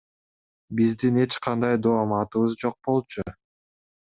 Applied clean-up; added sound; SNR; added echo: none; none; none; none.